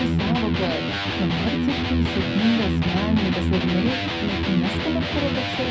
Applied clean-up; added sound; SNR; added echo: none; Electric guitar; -2 dB; reverberation time 0.4 s.